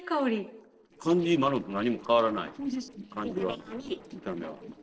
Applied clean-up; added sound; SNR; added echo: neural separator model SepFormer DNS4.